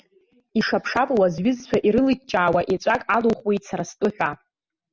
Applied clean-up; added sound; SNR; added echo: none; none; none; none.